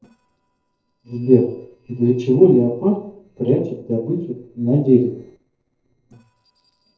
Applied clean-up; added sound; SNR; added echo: neural separator model SepFormer DNS4.